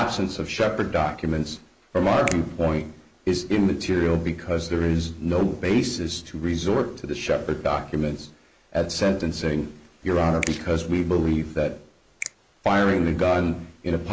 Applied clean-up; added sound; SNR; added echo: neural mask model Resemble Enhance denoiser.